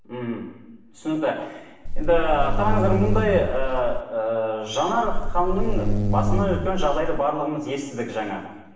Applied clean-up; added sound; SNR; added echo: none; Buzz; -3 dB; reverberation time 1.0 s.